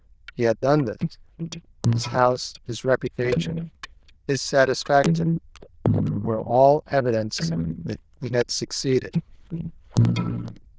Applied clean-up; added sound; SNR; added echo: neural diffusion model UNIVERSE++.